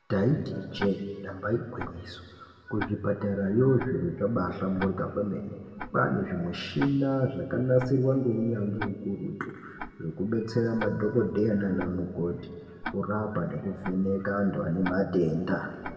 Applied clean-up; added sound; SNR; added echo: none; Tick-tock; 16 dB; reverberation time 1.8 s.